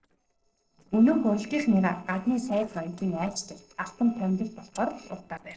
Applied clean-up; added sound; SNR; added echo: neural separator model SepFormer DNS4.